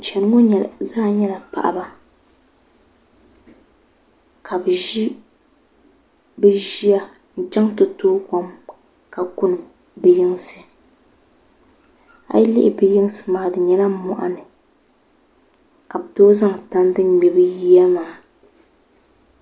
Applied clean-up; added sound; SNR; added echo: none; none; none; none.